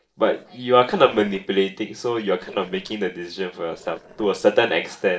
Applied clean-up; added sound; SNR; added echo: neural separator model SepFormer DNS4.